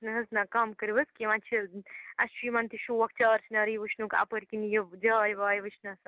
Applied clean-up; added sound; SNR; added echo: none; none; none; none.